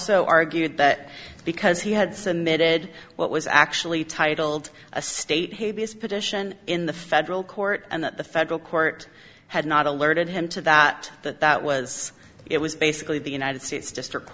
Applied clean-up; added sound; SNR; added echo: none; none; none; none.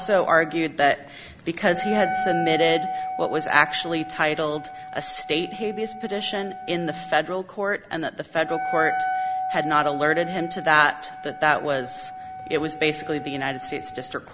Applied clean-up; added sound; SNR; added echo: none; Wind instrument, woodwind instrument; 7 dB; none.